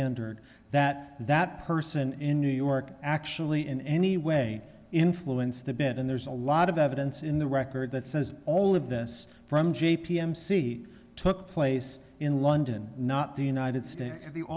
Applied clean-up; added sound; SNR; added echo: none; none; none; none.